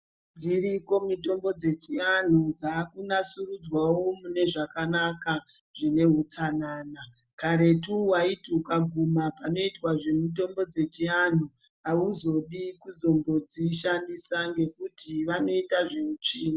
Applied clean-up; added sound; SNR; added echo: none; none; none; none.